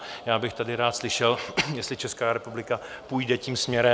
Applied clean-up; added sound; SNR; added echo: none; none; none; none.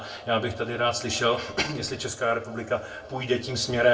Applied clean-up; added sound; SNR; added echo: none; none; none; reverberation time 0.2 s.